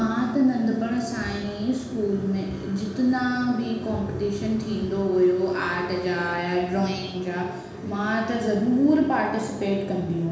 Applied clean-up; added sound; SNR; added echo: none; none; none; reverberation time 1.1 s.